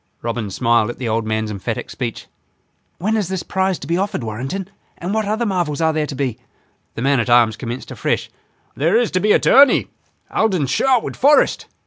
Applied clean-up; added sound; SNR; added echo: none; none; none; none.